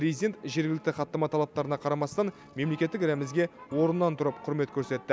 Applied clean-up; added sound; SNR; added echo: none; none; none; none.